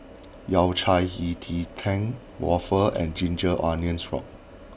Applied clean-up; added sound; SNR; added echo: none; none; none; none.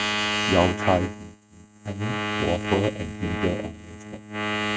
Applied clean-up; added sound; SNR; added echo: neural mask model RNNoise.